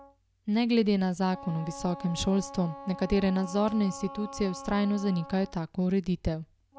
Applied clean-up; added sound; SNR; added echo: none; Wind instrument, woodwind instrument; 16 dB; none.